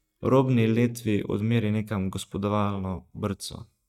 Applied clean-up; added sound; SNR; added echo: neural mask model DeepFilterNet 3.